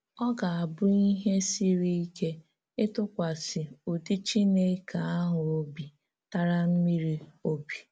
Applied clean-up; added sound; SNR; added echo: none; none; none; none.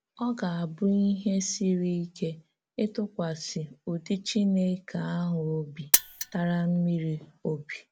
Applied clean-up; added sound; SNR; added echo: none; Mechanisms; -2 dB; none.